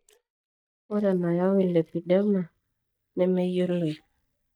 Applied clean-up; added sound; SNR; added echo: neural mask model DeepFilterNet 3.